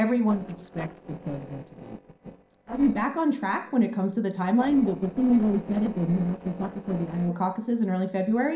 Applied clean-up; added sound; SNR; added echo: neural separator model SepFormer DNS4.